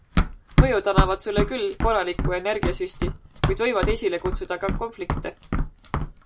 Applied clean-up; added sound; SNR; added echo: none; Run; -1 dB; none.